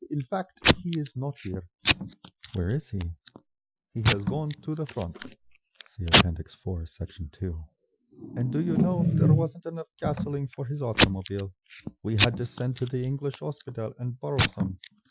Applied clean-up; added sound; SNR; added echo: classical method Wiener filter.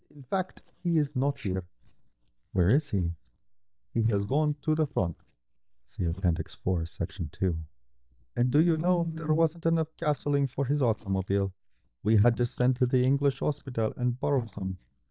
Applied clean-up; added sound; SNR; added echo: neural mask model DeepFilterNet 3.